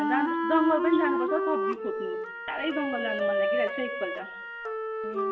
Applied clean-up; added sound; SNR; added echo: none; Wind instrument, woodwind instrument; -2 dB; reverberation time 0.7 s.